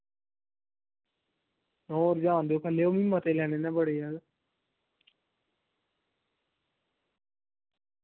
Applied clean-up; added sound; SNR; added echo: none; none; none; none.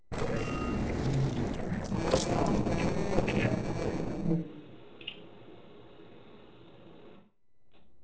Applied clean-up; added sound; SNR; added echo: neural separator model SepFormer DNS4.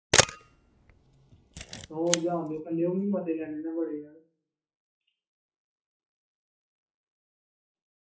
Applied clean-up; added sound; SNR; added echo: classical method WPE with log-MMSE.